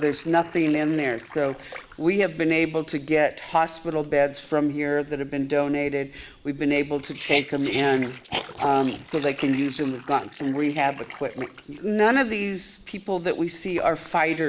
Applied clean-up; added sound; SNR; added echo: neural mask model Resemble Enhance denoiser.